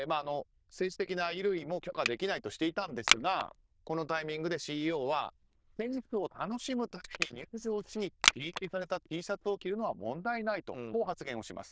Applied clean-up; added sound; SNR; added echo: neural diffusion model UNIVERSE++.